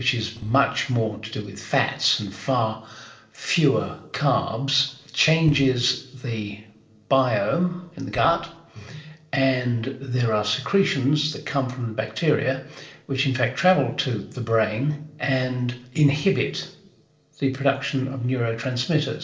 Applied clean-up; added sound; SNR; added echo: neural separator model SepFormer DNS4.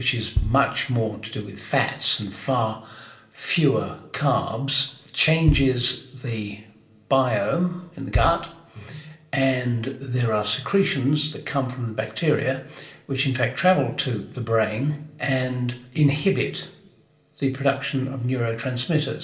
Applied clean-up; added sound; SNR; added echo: none; Bass drum; 8 dB; reverberation time 0.6 s.